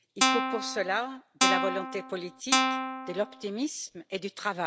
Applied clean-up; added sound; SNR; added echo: none; Guitar; -5 dB; none.